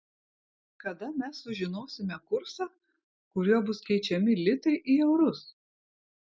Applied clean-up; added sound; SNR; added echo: none; none; none; none.